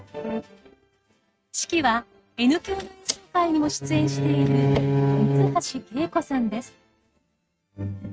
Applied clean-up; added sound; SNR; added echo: neural mask model RNNoise.